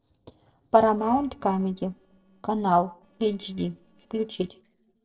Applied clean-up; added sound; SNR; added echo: neural separator model SepFormer DNS4.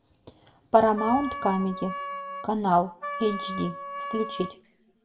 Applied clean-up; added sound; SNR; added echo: none; Wind instrument, woodwind instrument; 8 dB; reverberation time 0.5 s.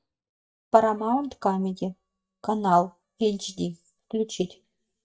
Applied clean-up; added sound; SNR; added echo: neural mask model DeepFilterNet 3.